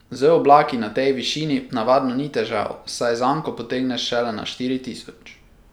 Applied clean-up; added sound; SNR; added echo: none; none; none; none.